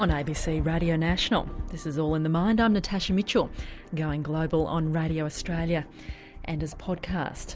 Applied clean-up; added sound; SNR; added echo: none; none; none; none.